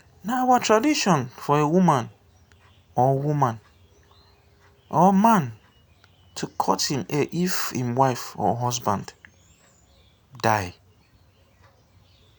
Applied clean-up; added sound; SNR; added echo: none; none; none; none.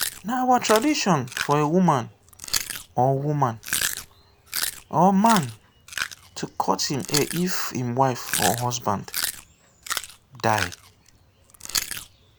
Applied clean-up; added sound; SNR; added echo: none; Chewing, mastication; 8 dB; none.